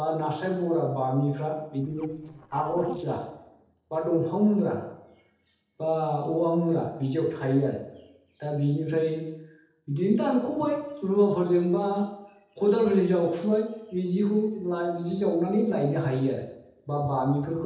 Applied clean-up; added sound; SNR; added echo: neural separator model SepFormer DNS4.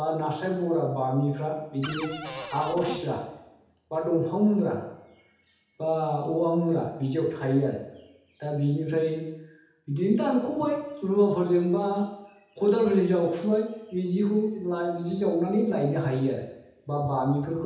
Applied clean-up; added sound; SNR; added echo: none; Cupboard open or close; 10 dB; reverberation time 0.8 s.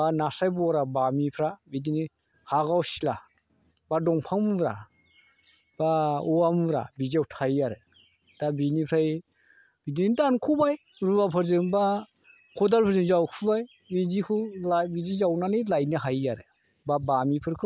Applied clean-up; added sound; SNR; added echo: none; none; none; none.